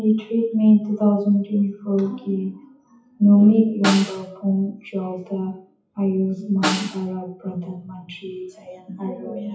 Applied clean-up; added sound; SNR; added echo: classical method WPE with log-MMSE.